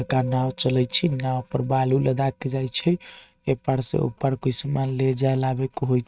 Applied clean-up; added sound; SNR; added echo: neural mask model RNNoise.